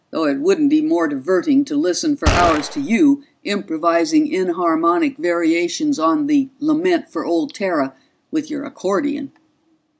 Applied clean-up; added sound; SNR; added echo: none; Gunshot, gunfire; 2 dB; none.